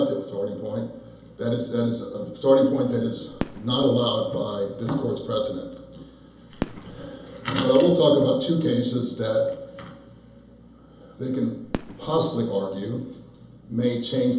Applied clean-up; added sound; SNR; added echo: none; Fireworks; 14 dB; reverberation time 2.2 s.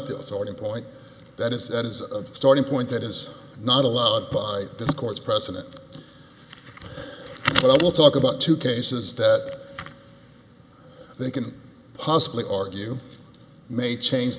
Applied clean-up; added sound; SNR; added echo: none; none; none; none.